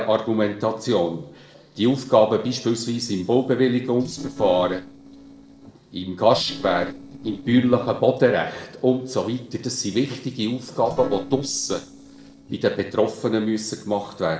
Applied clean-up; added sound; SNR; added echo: neural separator model SepFormer DNS4.